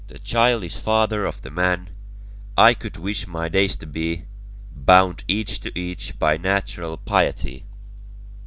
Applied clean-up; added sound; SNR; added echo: none; none; none; none.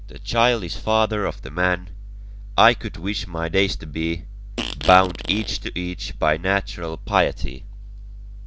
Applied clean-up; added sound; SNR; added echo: none; Fart; 9 dB; none.